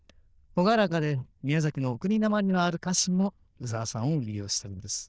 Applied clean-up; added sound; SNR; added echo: neural diffusion model UNIVERSE++.